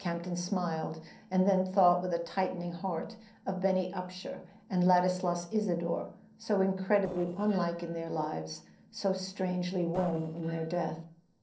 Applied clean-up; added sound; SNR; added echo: neural separator model SepFormer DNS4.